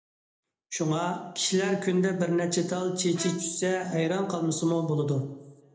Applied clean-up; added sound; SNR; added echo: none; Bowed string instrument; 16 dB; reverberation time 0.8 s.